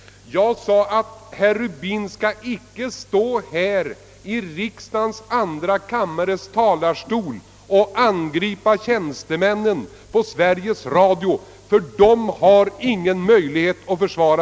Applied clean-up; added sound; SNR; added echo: none; none; none; none.